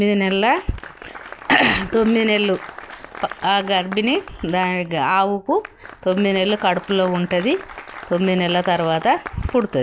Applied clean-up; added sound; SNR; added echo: none; Applause; 17 dB; none.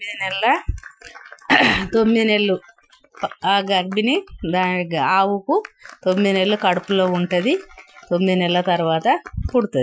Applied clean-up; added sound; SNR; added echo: classical method Wiener filter.